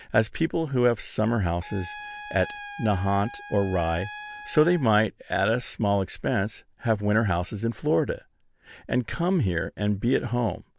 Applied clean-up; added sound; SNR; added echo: none; Trumpet; 14 dB; none.